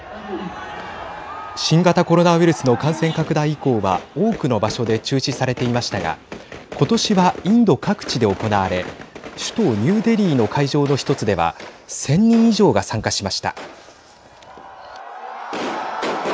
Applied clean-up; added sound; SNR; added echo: none; none; none; none.